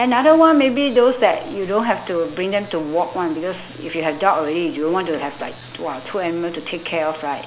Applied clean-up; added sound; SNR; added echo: none; none; none; none.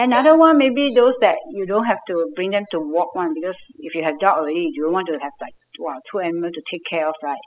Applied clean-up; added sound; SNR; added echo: classical method spectral subtraction.